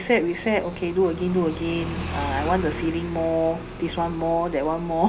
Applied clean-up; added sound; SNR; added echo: none; Motorcycle; 10 dB; reverberation time 0.5 s.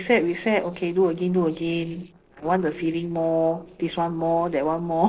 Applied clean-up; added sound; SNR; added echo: neural separator model SepFormer DNS4.